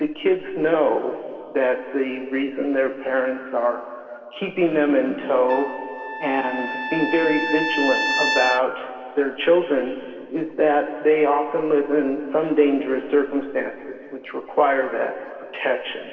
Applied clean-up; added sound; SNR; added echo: none; Trumpet; 4 dB; reverberation time 2.4 s.